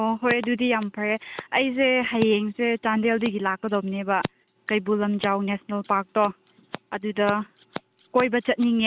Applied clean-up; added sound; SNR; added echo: none; Scissors; 16 dB; none.